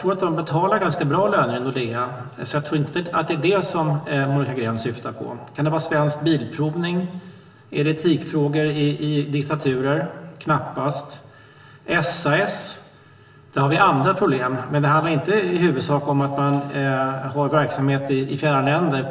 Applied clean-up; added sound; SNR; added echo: none; none; none; reverberation time 1.0 s.